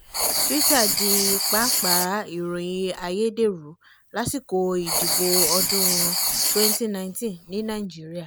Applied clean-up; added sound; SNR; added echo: none; Writing; -2 dB; none.